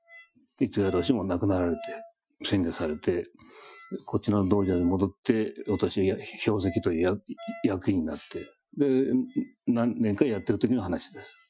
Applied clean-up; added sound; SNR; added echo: classical method Wiener filter.